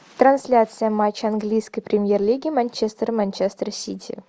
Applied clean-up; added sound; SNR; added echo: none; none; none; none.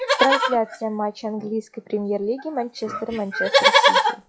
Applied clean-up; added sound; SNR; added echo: classical method log-MMSE.